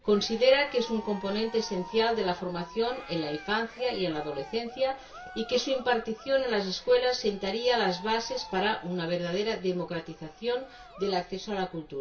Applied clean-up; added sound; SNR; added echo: none; Cheering; 18 dB; reverberation time 0.2 s.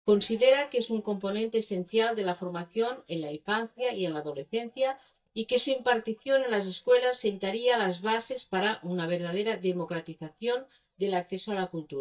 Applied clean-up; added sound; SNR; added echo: neural mask model DeepFilterNet 3.